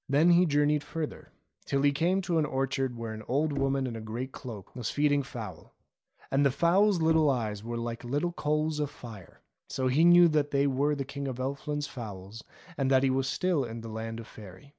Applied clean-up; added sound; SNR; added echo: none; Knock; 18 dB; none.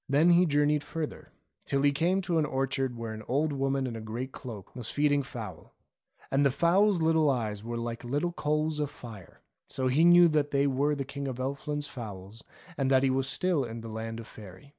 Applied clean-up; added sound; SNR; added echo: none; none; none; none.